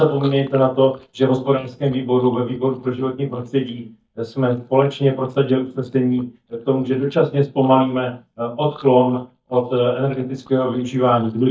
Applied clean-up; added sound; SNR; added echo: neural mask model DeepFilterNet 3.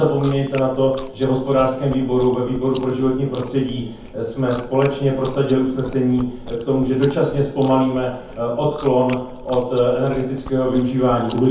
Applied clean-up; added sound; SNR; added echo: none; Chewing, mastication; 17 dB; reverberation time 0.7 s.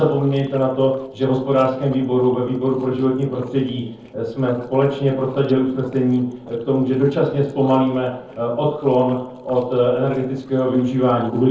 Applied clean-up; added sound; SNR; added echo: neural separator model SepFormer DNS4.